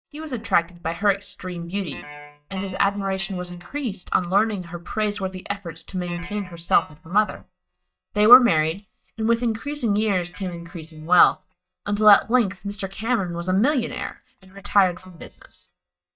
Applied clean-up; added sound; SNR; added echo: neural mask model DeepFilterNet 3.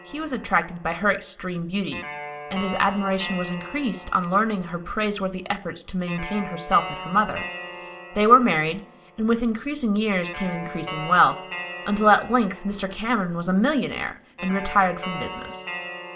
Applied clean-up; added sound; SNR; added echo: none; Guitar; 13 dB; reverberation time 0.4 s.